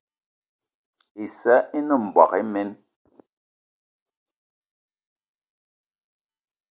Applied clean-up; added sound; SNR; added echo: none; none; none; none.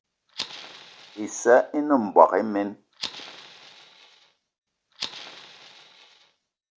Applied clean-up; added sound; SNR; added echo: none; Fire; 16 dB; none.